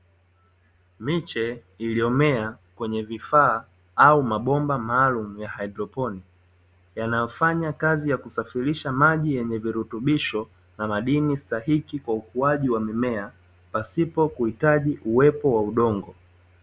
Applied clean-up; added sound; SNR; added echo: none; none; none; none.